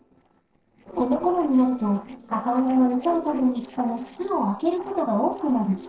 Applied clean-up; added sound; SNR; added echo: neural separator model SepFormer DNS4.